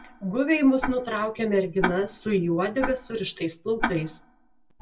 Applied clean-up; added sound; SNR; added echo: none; Tick-tock; 9 dB; reverberation time 0.1 s.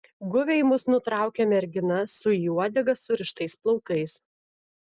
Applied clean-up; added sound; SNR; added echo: none; none; none; none.